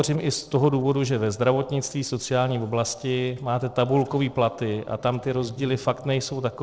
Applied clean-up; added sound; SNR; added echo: neural separator model SepFormer DNS4.